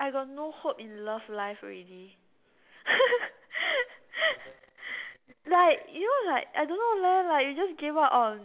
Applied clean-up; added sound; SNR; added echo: none; none; none; none.